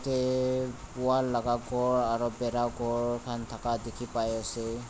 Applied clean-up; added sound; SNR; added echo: none; none; none; none.